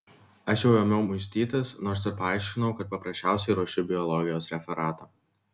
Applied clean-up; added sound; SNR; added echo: none; none; none; none.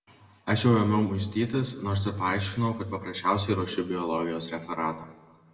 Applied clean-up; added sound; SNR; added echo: none; none; none; reverberation time 1.5 s.